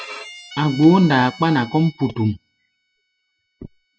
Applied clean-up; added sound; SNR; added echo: classical method spectral subtraction.